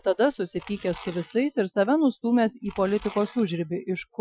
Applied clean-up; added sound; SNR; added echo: classical method Wiener filter.